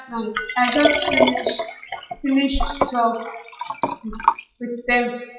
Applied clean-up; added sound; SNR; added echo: classical method WPE with log-MMSE.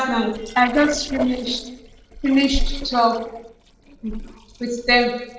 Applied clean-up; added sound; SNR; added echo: neural separator model SepFormer DNS4.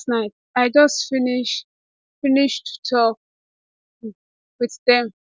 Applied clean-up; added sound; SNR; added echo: none; none; none; none.